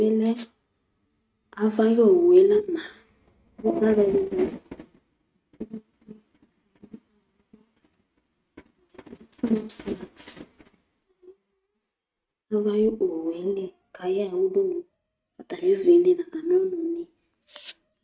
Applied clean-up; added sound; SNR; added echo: neural mask model RNNoise.